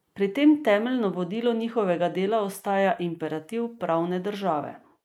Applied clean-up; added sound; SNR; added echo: neural mask model Resemble Enhance denoiser.